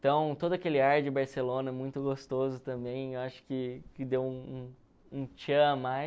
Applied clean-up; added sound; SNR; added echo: none; none; none; none.